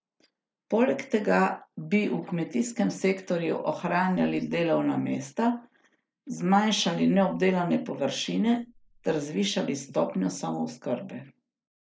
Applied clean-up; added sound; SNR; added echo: neural mask model Resemble Enhance denoiser.